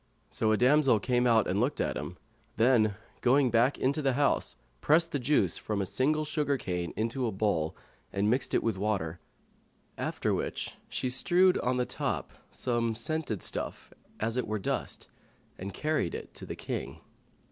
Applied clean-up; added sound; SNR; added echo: none; none; none; none.